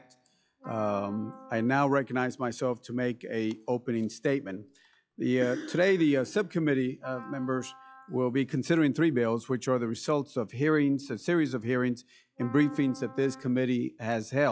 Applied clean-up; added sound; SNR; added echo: classical method log-MMSE.